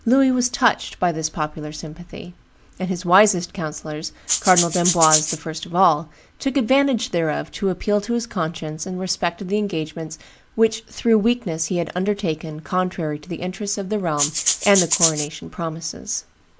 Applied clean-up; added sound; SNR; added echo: none; Rattle (instrument); 0 dB; none.